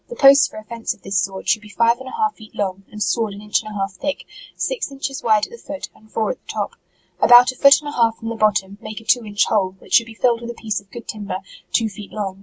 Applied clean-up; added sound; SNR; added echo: none; none; none; none.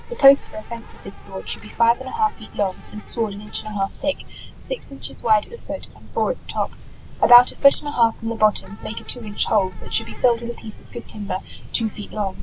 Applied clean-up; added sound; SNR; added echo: none; Insect; 10 dB; none.